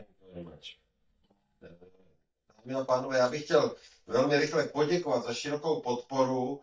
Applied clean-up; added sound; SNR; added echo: neural mask model DeepFilterNet 3.